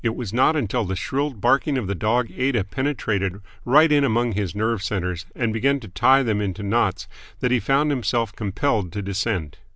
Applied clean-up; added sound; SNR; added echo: none; none; none; none.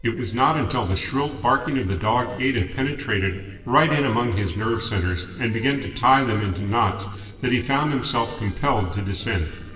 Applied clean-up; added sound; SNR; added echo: neural separator model SepFormer DNS4.